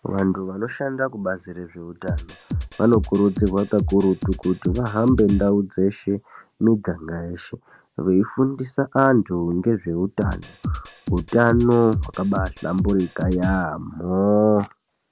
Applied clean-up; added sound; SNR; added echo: none; Drum kit; 7 dB; none.